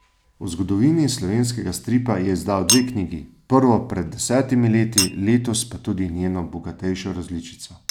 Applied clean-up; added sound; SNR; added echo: none; Chink, clink; 10 dB; none.